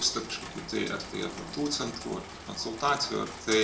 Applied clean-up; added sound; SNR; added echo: none; Rain; 11 dB; reverberation time 0.3 s.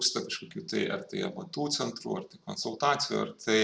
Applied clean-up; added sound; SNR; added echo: none; none; none; none.